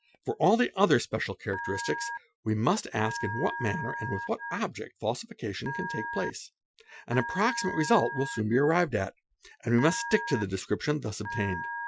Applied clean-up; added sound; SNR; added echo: classical method Wiener filter.